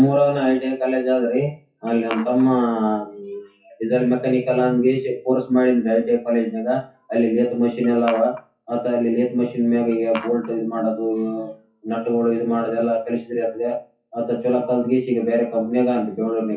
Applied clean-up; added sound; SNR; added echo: classical method WPE with log-MMSE.